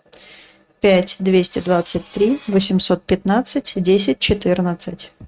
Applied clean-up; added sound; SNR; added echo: neural mask model RNNoise.